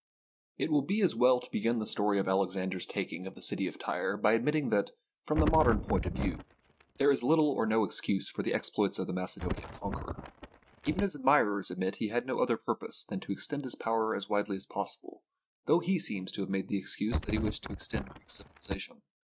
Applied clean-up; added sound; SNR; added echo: neural mask model RNNoise.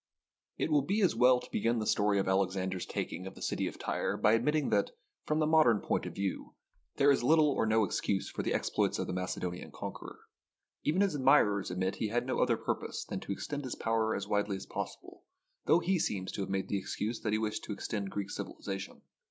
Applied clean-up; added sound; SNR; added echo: none; none; none; none.